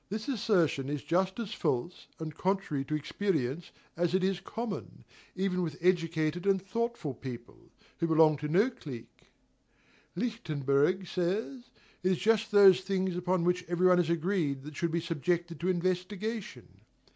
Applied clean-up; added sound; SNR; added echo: none; none; none; none.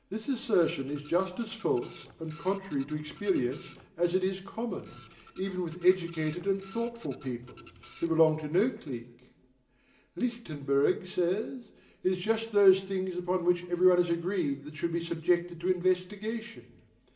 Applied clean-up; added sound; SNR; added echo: none; Printer; 20 dB; reverberation time 0.8 s.